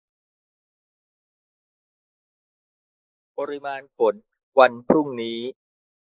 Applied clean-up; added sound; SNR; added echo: neural mask model Resemble Enhance denoiser.